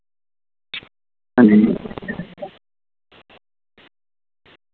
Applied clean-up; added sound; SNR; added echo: none; none; none; none.